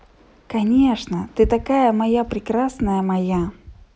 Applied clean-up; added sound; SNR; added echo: none; none; none; none.